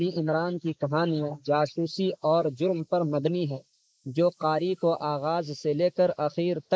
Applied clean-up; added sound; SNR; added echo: neural mask model Resemble Enhance denoiser.